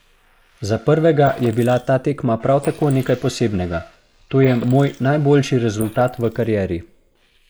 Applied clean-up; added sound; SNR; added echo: neural mask model Resemble Enhance denoiser.